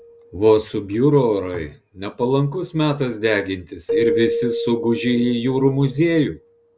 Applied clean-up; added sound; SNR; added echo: none; Keyboard (musical); 8 dB; none.